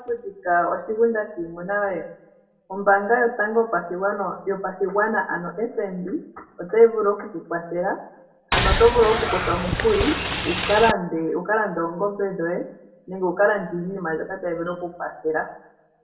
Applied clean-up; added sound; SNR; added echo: none; Boat, Water vehicle; 1 dB; reverberation time 0.5 s.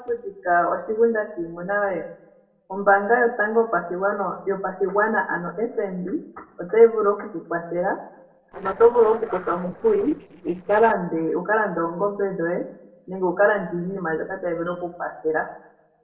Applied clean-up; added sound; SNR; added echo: neural separator model SepFormer DNS4.